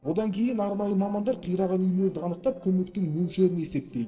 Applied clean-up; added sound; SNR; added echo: neural separator model SepFormer DNS4.